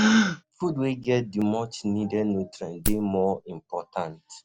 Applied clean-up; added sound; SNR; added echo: none; Wood + Gasp; 2 dB; none.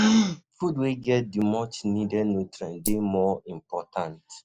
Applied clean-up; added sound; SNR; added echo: neural mask model Resemble Enhance denoiser.